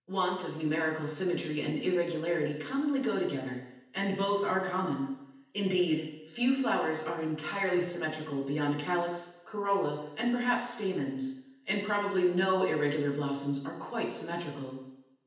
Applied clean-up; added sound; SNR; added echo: none; none; none; reverberation time 0.9 s.